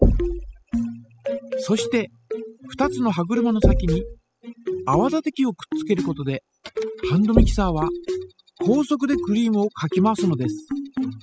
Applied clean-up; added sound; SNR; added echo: classical method spectral subtraction.